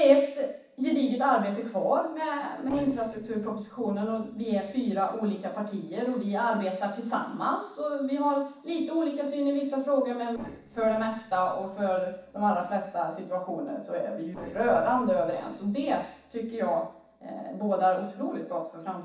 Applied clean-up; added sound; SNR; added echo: neural separator model SepFormer DNS4.